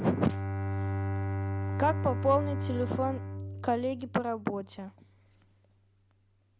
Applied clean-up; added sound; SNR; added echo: none; Bowed string instrument; 2 dB; none.